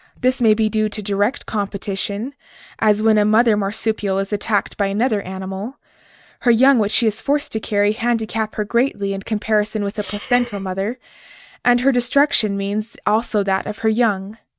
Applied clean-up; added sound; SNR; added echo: neural mask model RNNoise.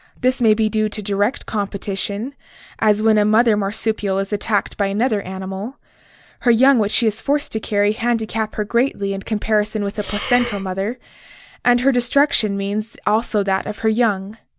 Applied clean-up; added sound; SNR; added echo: none; Breathing; 10 dB; none.